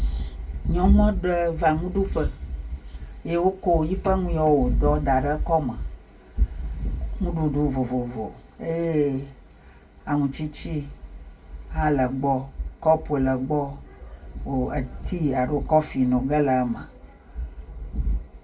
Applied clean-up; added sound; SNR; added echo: none; none; none; reverberation time 0.2 s.